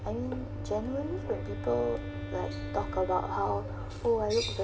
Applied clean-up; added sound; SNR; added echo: none; Wind instrument, woodwind instrument; 13 dB; reverberation time 1.7 s.